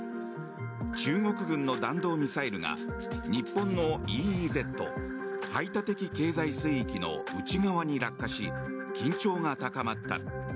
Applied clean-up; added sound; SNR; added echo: none; none; none; none.